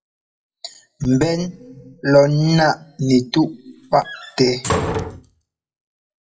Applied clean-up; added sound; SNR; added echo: classical method WPE with log-MMSE.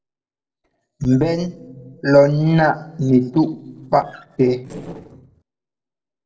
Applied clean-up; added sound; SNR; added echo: neural separator model SepFormer DNS4.